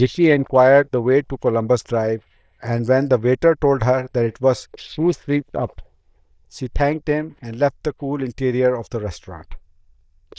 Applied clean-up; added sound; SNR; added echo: neural diffusion model UNIVERSE++.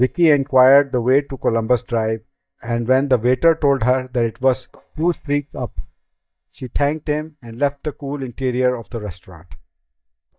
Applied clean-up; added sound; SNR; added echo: neural mask model DeepFilterNet 3.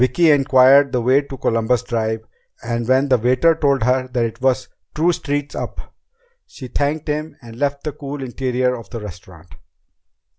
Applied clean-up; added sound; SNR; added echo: none; none; none; none.